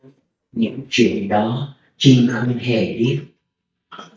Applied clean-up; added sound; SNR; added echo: neural mask model DeepFilterNet 3.